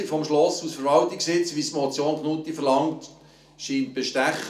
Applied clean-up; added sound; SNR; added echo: none; none; none; reverberation time 0.4 s.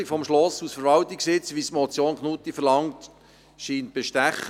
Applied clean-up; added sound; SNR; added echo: none; none; none; none.